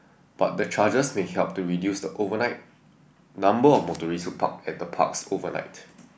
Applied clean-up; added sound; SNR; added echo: none; none; none; none.